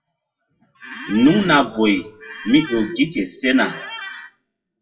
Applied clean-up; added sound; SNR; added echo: classical method WPE with log-MMSE.